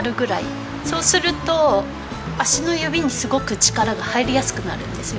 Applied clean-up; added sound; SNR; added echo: none; none; none; none.